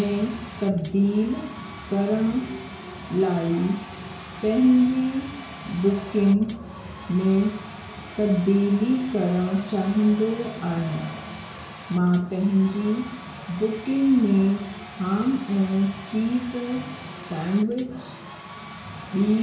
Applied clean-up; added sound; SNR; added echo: none; Domestic sounds, home sounds; 18 dB; reverberation time 0.6 s.